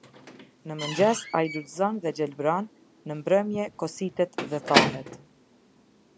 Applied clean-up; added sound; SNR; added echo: none; Squeak / Slam / Wood; 5 dB; none.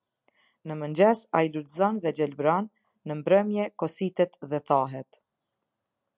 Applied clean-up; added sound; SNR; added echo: none; none; none; none.